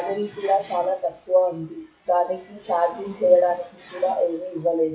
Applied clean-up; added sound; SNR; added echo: classical method WPE with log-MMSE.